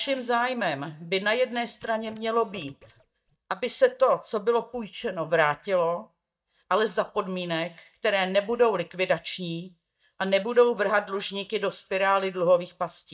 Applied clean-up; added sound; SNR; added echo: neural mask model DeepFilterNet 3.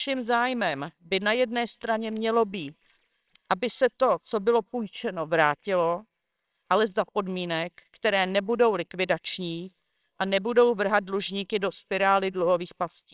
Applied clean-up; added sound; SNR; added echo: neural separator model SepFormer WHAMR!.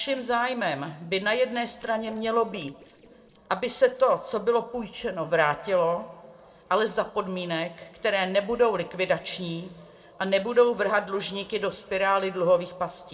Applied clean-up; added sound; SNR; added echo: neural separator model SepFormer DNS4.